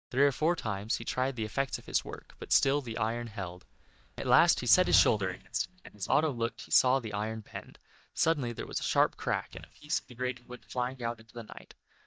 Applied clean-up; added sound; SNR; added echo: neural mask model DeepFilterNet 3.